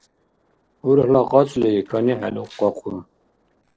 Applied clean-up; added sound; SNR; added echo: neural separator model SepFormer DNS4.